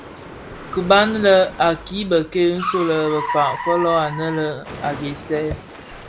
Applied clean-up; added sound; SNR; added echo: none; Car; 10 dB; none.